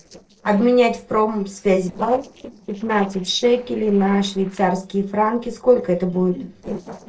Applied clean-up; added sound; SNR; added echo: neural separator model SepFormer DNS4.